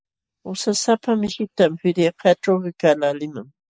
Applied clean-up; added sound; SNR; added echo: neural mask model Resemble Enhance denoiser.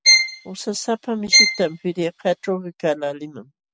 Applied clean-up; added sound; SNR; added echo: none; Bowed string instrument; -5 dB; none.